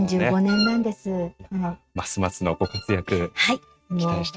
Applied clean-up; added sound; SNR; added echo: neural mask model RNNoise.